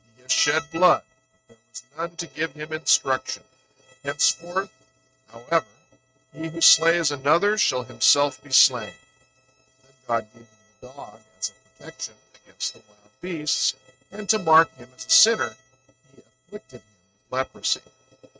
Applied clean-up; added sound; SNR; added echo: neural mask model RNNoise.